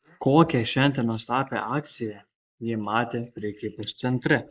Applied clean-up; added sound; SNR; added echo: neural mask model Resemble Enhance denoiser.